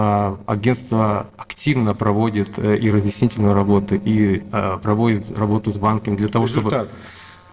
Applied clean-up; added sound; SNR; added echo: neural separator model SepFormer DNS4.